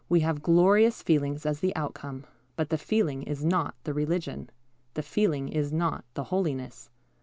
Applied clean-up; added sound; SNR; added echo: none; none; none; none.